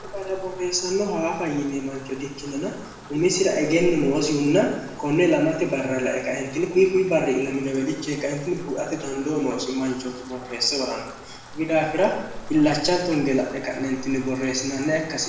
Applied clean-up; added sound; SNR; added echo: none; Rain; 16 dB; reverberation time 0.9 s.